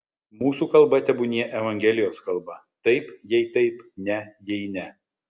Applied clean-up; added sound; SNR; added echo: none; none; none; none.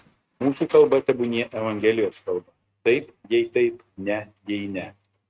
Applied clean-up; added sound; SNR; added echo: neural mask model RNNoise.